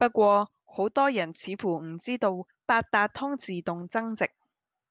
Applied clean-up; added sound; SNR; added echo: none; none; none; none.